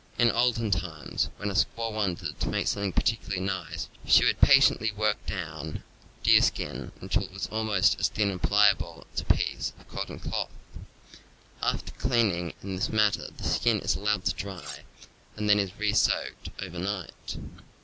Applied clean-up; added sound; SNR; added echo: none; Cutlery, silverware; 16 dB; none.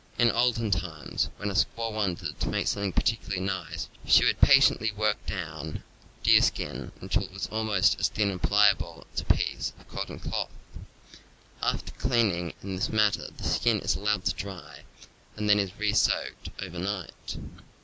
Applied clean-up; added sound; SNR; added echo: none; none; none; none.